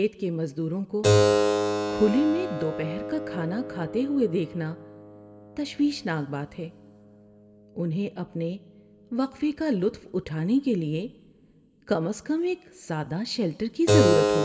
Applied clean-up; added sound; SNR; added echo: none; Keyboard (musical); 1 dB; reverberation time 1.0 s.